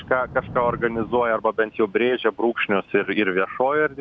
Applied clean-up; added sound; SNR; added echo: none; Thunder / Rain; 19 dB; none.